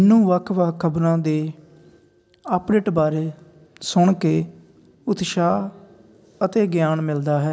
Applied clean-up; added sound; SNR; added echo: none; none; none; none.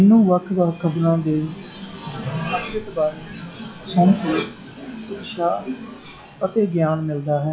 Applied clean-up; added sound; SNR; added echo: classical method log-MMSE.